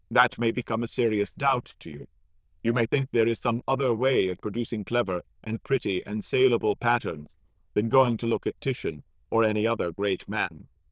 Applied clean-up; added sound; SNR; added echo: neural diffusion model UNIVERSE++.